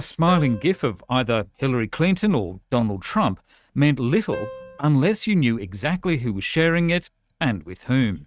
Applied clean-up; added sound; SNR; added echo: neural mask model RNNoise.